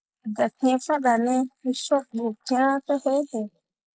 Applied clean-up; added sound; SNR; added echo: neural mask model Resemble Enhance denoiser.